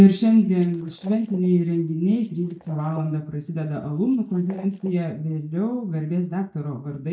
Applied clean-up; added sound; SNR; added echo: neural mask model DeepFilterNet 3.